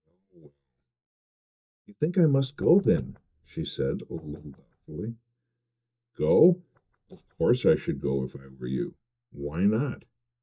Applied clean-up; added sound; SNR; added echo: neural mask model DeepFilterNet 3.